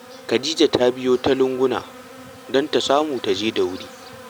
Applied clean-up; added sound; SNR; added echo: none; Insect; 19 dB; none.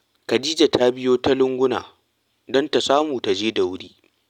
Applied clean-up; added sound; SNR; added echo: none; none; none; none.